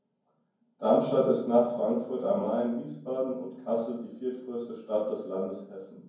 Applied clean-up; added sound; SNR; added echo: none; none; none; reverberation time 0.9 s.